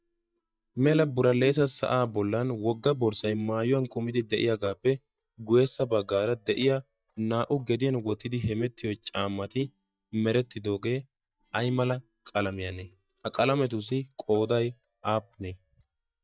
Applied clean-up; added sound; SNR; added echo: neural mask model DeepFilterNet 3.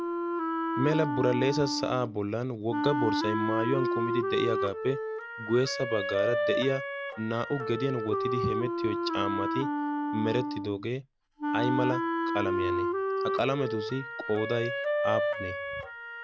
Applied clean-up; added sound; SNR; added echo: none; Wind instrument, woodwind instrument; 0 dB; none.